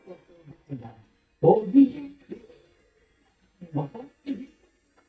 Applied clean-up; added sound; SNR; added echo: neural mask model DeepFilterNet 3.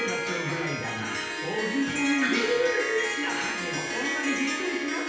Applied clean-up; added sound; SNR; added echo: none; Harp; 3 dB; reverberation time 0.9 s.